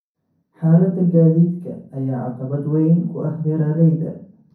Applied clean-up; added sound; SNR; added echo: none; none; none; reverberation time 0.6 s.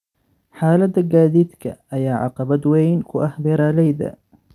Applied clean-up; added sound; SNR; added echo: none; none; none; none.